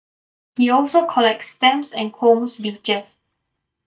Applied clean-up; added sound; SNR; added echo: neural mask model DeepFilterNet 3.